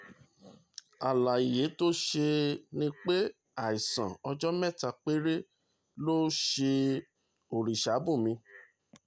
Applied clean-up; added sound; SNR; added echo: none; none; none; none.